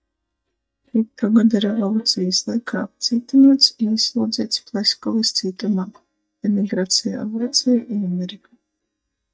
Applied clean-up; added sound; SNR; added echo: neural mask model DeepFilterNet 3.